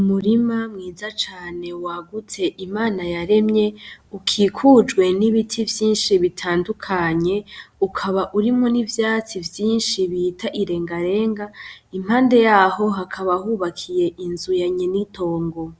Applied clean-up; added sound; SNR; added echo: none; none; none; none.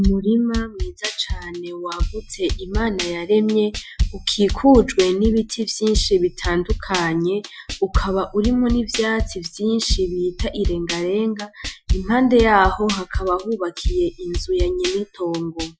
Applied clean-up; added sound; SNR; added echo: classical method Wiener filter.